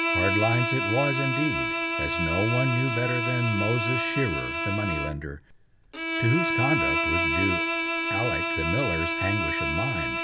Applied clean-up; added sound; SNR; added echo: none; Bowed string instrument; -1 dB; none.